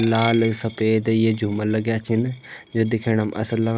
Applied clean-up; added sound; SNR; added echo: none; Coin (dropping); 16 dB; none.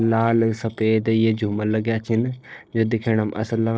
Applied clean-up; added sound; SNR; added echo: neural separator model SepFormer DNS4.